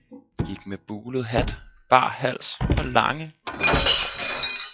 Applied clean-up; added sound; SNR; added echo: classical method log-MMSE.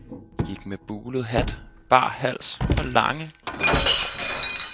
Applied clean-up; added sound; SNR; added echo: none; Shatter; 0 dB; none.